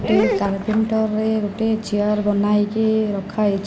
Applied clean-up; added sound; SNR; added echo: none; Dog; 10 dB; none.